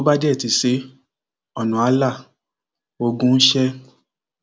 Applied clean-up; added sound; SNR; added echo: none; none; none; none.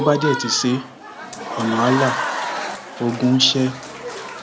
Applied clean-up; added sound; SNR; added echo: none; Applause / Crowd; 6 dB; none.